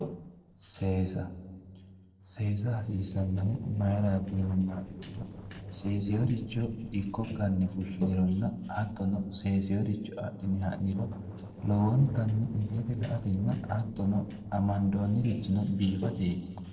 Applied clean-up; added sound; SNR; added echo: neural separator model SepFormer DNS4.